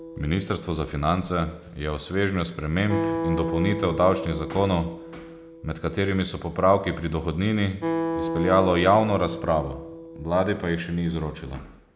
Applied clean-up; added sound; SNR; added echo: none; Acoustic guitar; 8 dB; none.